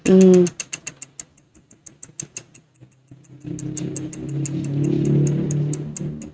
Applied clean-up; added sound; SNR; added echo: neural mask model RNNoise.